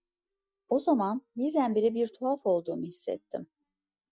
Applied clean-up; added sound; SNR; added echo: neural mask model DeepFilterNet 3.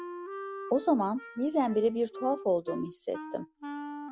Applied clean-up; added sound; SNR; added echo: none; Wind instrument, woodwind instrument; 11 dB; none.